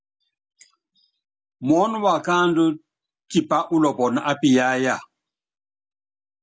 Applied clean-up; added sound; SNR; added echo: none; none; none; none.